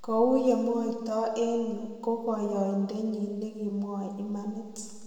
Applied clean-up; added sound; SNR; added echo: none; none; none; reverberation time 1.4 s.